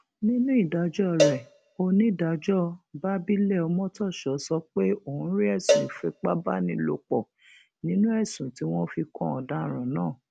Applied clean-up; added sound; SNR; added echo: none; Cowbell; 3 dB; none.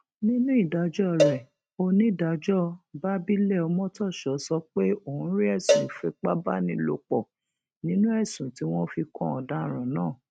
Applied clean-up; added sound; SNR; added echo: neural mask model RNNoise.